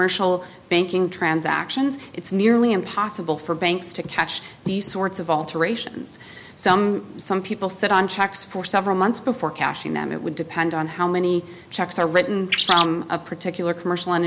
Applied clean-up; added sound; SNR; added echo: none; Bird; 0 dB; none.